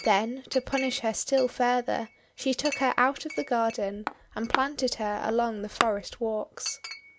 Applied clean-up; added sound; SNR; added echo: none; Chink, clink; 10 dB; none.